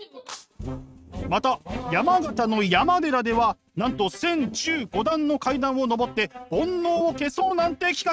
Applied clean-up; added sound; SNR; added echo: neural mask model RNNoise.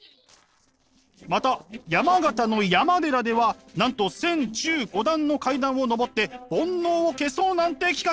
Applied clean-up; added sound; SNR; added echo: neural separator model SepFormer DNS4.